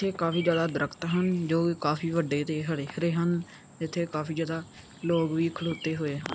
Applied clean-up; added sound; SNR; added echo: none; Bird vocalization, bird call, bird song; 18 dB; none.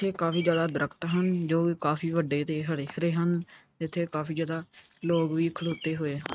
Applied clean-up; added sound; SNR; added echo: neural mask model RNNoise.